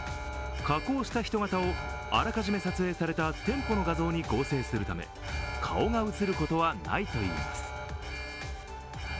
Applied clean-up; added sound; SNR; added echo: none; Alarm; 8 dB; none.